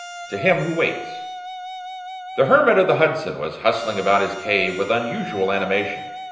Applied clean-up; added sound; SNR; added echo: none; Wind instrument, woodwind instrument; 12 dB; reverberation time 0.9 s.